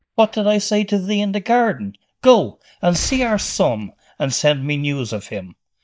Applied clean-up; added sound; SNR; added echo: neural mask model DeepFilterNet 3.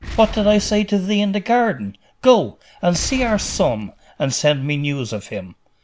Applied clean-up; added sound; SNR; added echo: none; Boom; 16 dB; none.